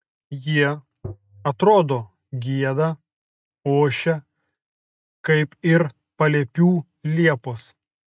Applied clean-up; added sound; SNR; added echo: neural mask model RNNoise.